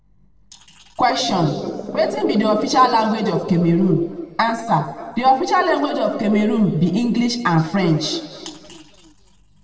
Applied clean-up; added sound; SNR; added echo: neural separator model SepFormer DNS4.